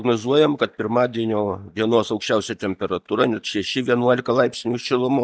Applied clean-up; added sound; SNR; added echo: neural mask model DeepFilterNet 3.